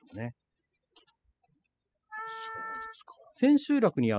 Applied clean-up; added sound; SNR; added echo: classical method spectral subtraction.